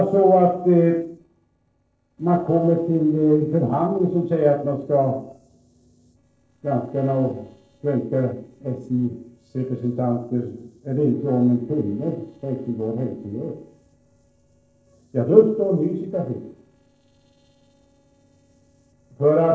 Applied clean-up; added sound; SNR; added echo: neural separator model SepFormer DNS4.